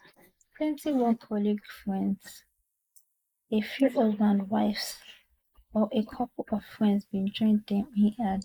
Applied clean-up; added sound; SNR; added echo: neural mask model Resemble Enhance denoiser.